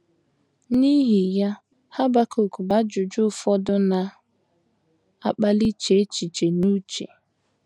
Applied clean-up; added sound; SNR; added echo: none; none; none; none.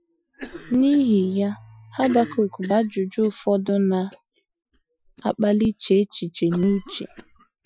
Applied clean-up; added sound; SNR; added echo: classical method Wiener filter.